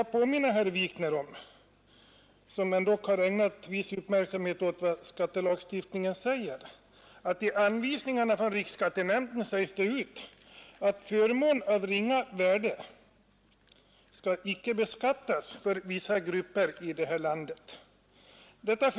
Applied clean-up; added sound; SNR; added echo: none; none; none; none.